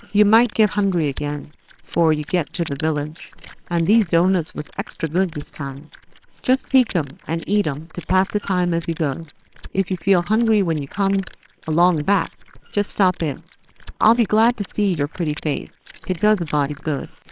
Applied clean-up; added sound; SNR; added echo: neural separator model SepFormer WHAMR!.